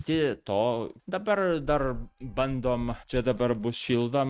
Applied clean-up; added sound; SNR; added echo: neural mask model RNNoise.